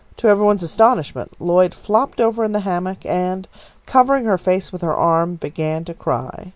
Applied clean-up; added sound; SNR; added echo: none; none; none; none.